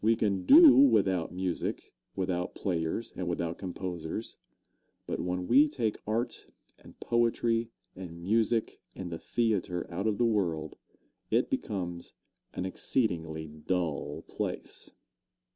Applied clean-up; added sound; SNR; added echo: none; none; none; none.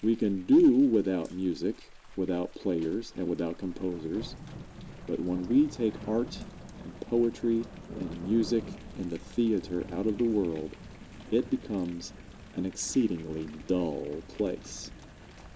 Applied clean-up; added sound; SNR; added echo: none; Thunder / Rain; 15 dB; none.